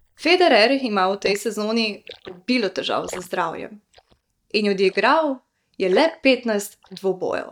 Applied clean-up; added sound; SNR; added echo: neural mask model DeepFilterNet 3.